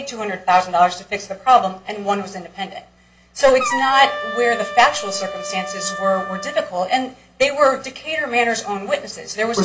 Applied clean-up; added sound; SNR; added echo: none; Wind instrument, woodwind instrument; 8 dB; reverberation time 0.5 s.